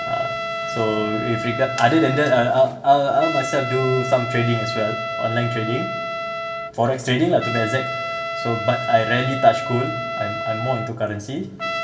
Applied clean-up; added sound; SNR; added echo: none; Trumpet; 6 dB; reverberation time 0.9 s.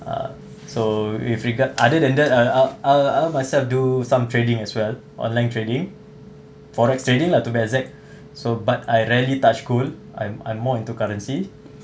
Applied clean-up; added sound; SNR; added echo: none; none; none; none.